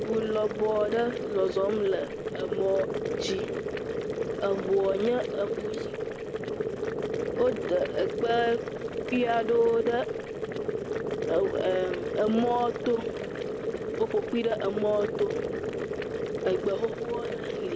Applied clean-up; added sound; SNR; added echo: none; Boiling; 2 dB; none.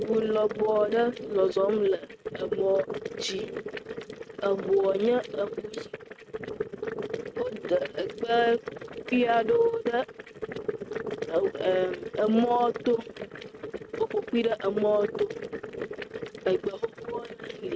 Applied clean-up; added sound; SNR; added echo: neural mask model RNNoise.